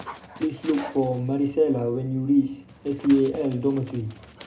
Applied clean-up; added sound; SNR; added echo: none; Dog; 18 dB; reverberation time 0.2 s.